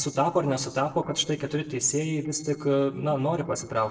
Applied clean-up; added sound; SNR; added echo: neural separator model SepFormer DNS4.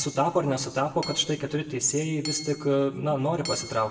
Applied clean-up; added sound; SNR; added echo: none; Hammer / Chink, clink; 15 dB; reverberation time 0.7 s.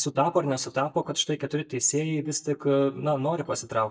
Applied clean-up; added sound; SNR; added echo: neural mask model DeepFilterNet 3.